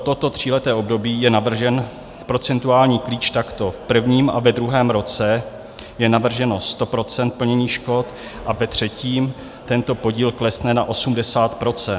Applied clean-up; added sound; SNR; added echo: none; none; none; none.